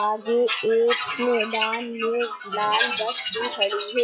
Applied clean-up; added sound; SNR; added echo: classical method log-MMSE.